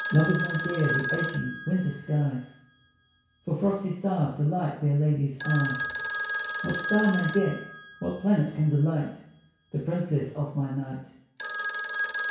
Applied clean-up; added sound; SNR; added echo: none; Telephone; 1 dB; reverberation time 0.6 s.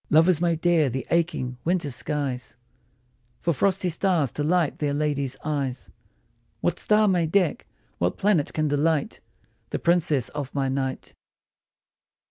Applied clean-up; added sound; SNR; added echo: none; none; none; none.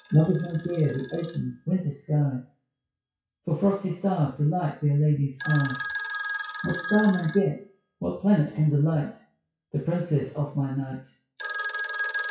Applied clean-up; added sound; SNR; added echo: classical method WPE with log-MMSE.